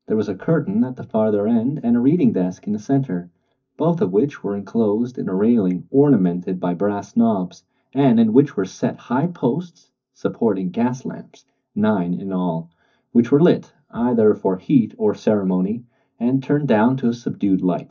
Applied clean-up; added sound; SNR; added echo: neural mask model DeepFilterNet 3.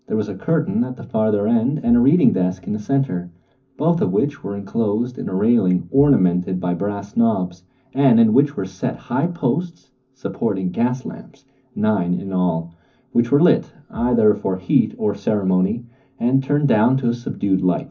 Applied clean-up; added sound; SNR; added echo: none; Bass drum; 20 dB; reverberation time 0.3 s.